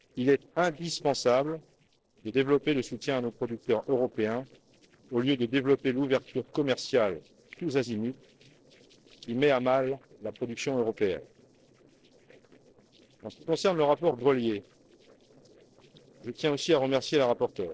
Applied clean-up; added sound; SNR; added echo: neural separator model SepFormer DNS4.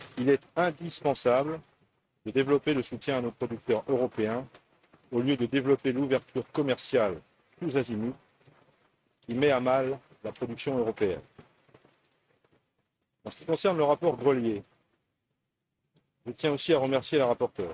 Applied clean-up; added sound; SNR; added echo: neural mask model RNNoise.